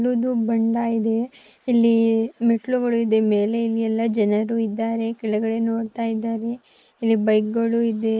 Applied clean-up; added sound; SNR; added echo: neural mask model Resemble Enhance denoiser.